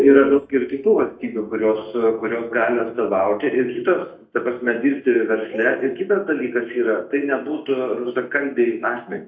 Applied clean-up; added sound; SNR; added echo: neural mask model DeepFilterNet 3.